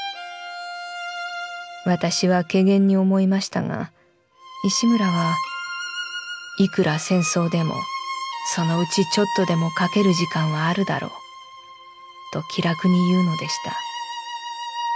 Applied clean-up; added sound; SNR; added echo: none; none; none; none.